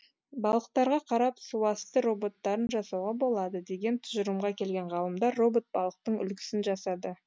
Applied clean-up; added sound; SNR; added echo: none; none; none; none.